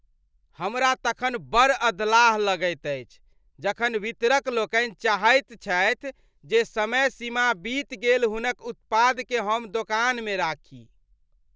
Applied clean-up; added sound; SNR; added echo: none; none; none; none.